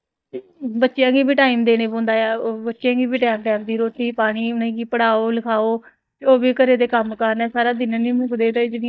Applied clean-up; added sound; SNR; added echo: neural mask model DeepFilterNet 3.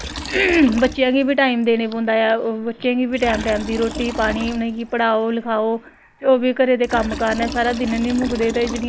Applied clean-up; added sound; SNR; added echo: none; Liquid; 13 dB; none.